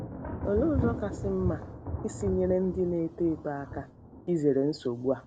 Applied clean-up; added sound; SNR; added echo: none; Thunder; 7 dB; none.